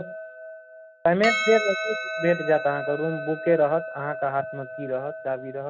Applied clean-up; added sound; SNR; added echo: none; Percussion; 7 dB; none.